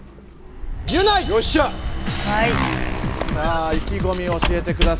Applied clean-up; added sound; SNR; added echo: none; Motorcycle + Squeak; 2 dB; none.